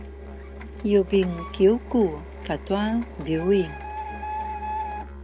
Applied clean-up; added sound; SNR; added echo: none; Printer + Musical instrument; 9 dB; none.